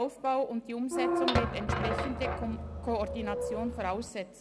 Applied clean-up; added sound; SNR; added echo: none; Squeak / Thump, thud; -2 dB; none.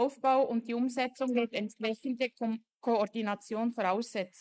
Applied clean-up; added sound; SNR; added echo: neural mask model Resemble Enhance denoiser.